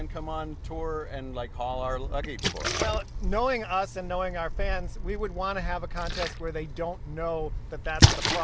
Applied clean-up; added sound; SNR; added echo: none; Splash, splatter; 1 dB; none.